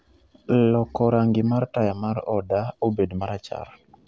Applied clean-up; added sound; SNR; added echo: none; none; none; none.